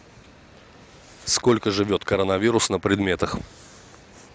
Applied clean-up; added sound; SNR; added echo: none; none; none; none.